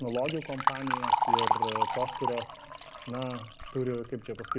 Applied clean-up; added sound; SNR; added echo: none; Liquid; -3 dB; none.